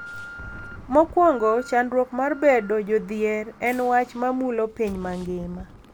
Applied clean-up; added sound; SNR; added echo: none; Wind + Alarm; 19 dB; none.